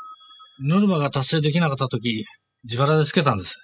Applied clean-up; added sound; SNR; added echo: classical method spectral subtraction.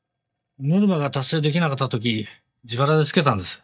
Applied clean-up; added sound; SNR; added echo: neural mask model DeepFilterNet 3.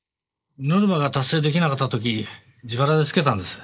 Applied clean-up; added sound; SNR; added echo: neural mask model Resemble Enhance denoiser.